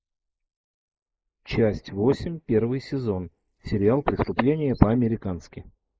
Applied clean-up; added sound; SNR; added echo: neural mask model Resemble Enhance denoiser.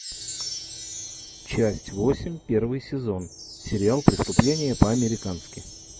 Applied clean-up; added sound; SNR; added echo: none; Wind chime; 13 dB; none.